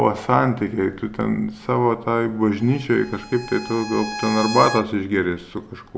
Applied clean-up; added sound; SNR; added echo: none; Bowed string instrument; 12 dB; none.